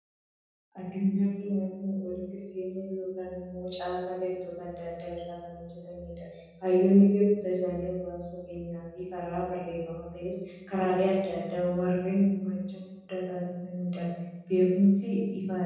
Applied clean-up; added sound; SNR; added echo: none; none; none; reverberation time 1.3 s.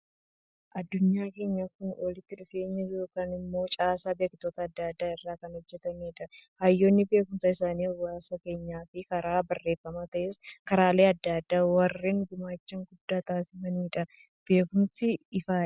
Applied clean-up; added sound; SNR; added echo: none; none; none; none.